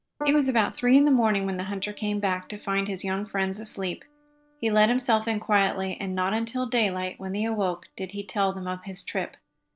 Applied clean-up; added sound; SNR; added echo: neural separator model SepFormer DNS4.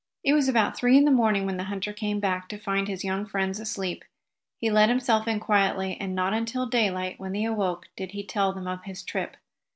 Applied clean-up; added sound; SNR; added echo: none; none; none; none.